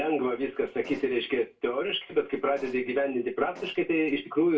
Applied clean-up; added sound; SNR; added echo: none; Fart; 18 dB; reverberation time 0.2 s.